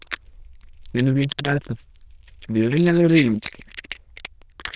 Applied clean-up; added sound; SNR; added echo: neural diffusion model UNIVERSE++.